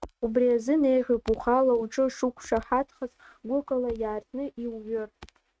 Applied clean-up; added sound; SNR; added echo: neural mask model RNNoise.